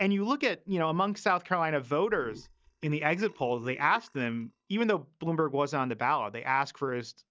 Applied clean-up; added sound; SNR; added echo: neural mask model DeepFilterNet 3.